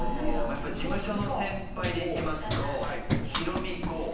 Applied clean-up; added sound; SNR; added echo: none; Run; -1 dB; reverberation time 0.9 s.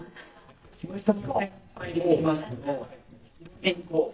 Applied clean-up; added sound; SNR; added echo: neural mask model DeepFilterNet 3.